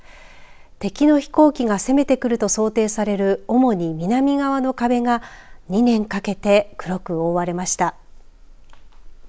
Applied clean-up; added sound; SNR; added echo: none; none; none; none.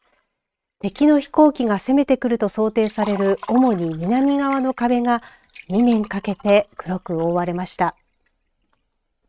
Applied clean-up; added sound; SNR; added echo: neural mask model RNNoise.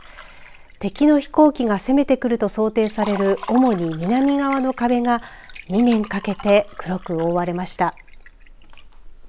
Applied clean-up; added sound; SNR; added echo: none; Liquid; 20 dB; none.